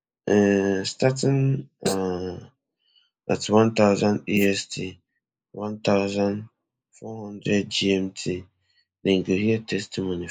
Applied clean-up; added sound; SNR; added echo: neural mask model Resemble Enhance denoiser.